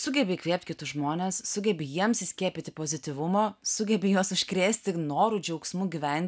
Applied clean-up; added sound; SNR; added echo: none; none; none; none.